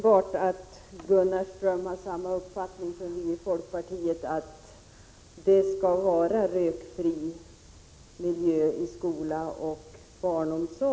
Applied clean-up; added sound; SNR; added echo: none; none; none; none.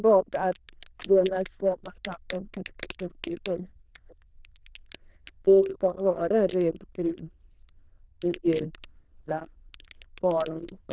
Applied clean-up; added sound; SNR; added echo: neural diffusion model UNIVERSE++.